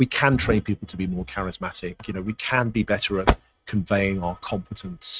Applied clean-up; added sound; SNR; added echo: neural mask model RNNoise.